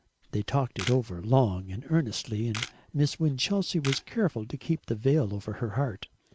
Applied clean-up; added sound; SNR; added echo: none; Camera; 14 dB; none.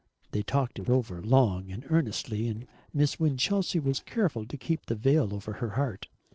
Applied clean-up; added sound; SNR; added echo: neural separator model SepFormer DNS4.